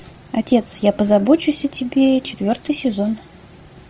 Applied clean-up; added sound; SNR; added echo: none; none; none; none.